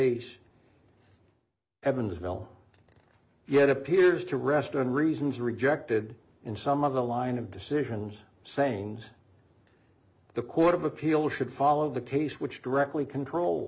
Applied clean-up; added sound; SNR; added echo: none; none; none; none.